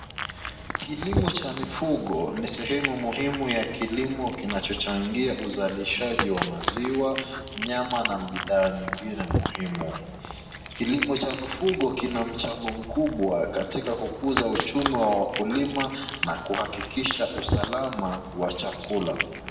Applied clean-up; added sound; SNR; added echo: none; Cat; 5 dB; reverberation time 1.6 s.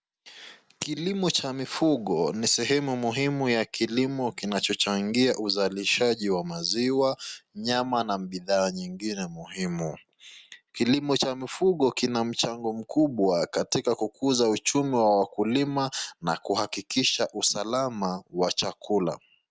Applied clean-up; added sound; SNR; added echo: none; none; none; none.